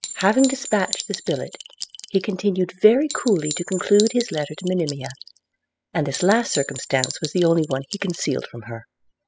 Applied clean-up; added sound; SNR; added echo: classical method spectral subtraction.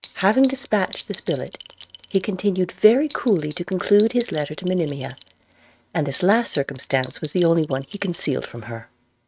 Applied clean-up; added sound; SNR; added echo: neural mask model RNNoise.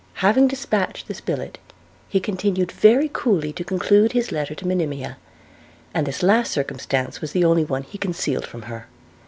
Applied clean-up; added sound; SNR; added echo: none; none; none; none.